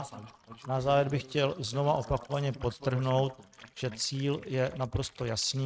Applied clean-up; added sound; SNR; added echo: neural mask model RNNoise.